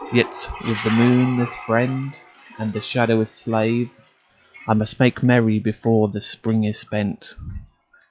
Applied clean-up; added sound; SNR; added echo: classical method log-MMSE.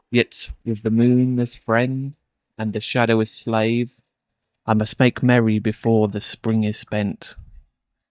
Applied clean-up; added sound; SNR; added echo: neural mask model DeepFilterNet 3.